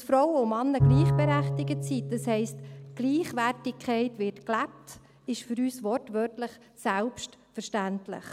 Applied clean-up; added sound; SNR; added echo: none; Bowed string instrument; 3 dB; none.